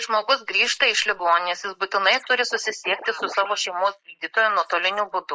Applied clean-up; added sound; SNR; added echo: neural mask model Resemble Enhance denoiser.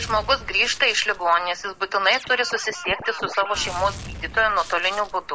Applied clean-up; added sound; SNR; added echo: none; Scratching (performance technique) + Gunshot, gunfire; 13 dB; none.